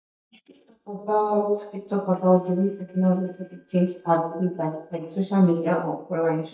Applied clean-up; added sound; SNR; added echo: neural mask model DeepFilterNet 3.